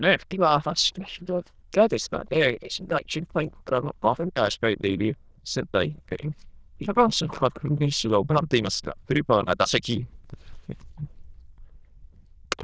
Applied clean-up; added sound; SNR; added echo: neural diffusion model UNIVERSE++.